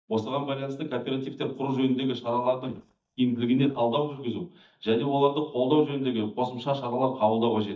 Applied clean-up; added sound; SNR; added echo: neural mask model DeepFilterNet 3.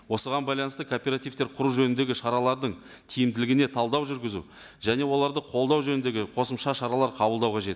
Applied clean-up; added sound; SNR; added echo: none; none; none; none.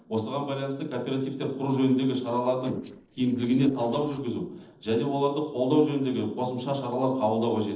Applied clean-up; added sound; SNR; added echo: neural separator model SepFormer DNS4.